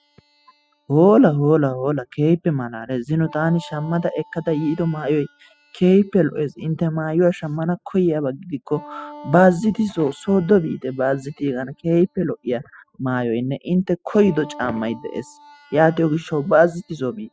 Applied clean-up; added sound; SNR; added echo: classical method spectral subtraction.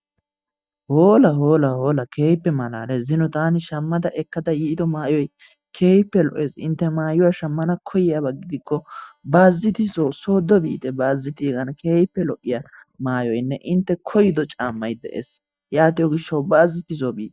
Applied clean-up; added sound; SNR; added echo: neural mask model DeepFilterNet 3.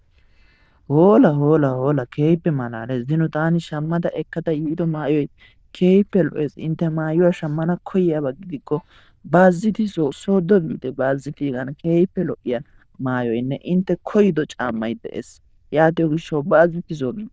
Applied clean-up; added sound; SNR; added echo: neural diffusion model UNIVERSE++.